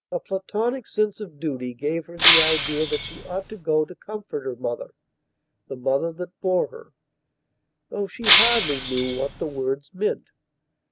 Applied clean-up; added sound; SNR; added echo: none; Shatter; -4 dB; none.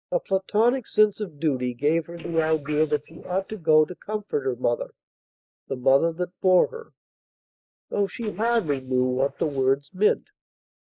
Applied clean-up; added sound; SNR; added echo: neural mask model Resemble Enhance denoiser.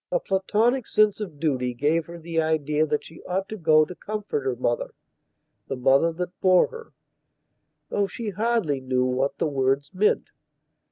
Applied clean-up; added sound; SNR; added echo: none; none; none; none.